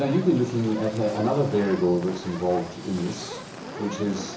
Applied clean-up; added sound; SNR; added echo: none; Fire; 12 dB; reverberation time 0.7 s.